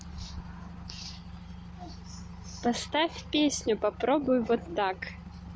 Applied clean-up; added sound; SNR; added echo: none; none; none; none.